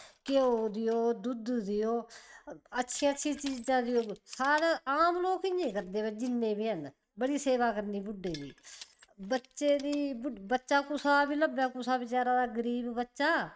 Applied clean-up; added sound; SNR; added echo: neural mask model RNNoise.